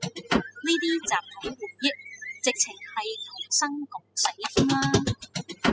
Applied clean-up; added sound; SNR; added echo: classical method spectral subtraction.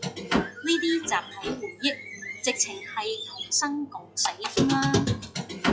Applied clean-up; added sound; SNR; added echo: classical method log-MMSE.